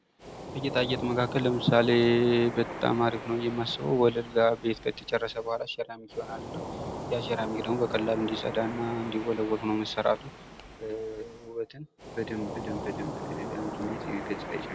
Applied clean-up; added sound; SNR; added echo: none; Waves, surf; 10 dB; none.